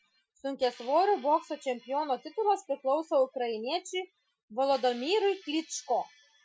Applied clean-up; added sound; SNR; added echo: classical method Wiener filter.